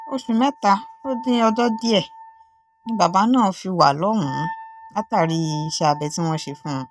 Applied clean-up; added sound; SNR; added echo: neural mask model RNNoise.